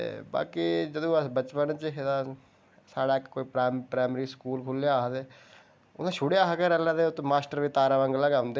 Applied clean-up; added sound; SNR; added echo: none; none; none; none.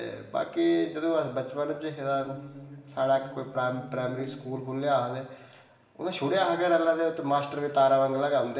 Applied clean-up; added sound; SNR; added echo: none; Musical instrument; 17 dB; reverberation time 1.1 s.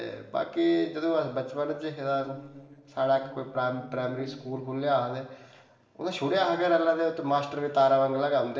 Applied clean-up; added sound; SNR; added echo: neural separator model SepFormer DNS4.